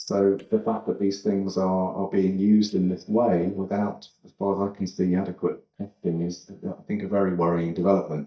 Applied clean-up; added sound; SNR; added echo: neural mask model DeepFilterNet 3.